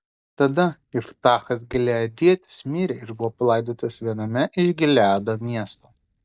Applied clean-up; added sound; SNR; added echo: neural mask model DeepFilterNet 3.